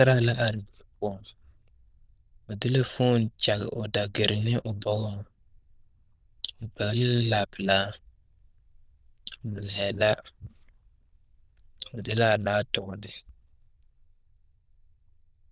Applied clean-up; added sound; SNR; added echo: neural diffusion model UNIVERSE++.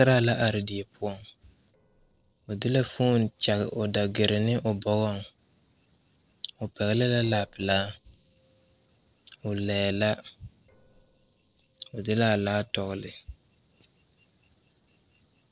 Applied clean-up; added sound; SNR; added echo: neural separator model SepFormer DNS4.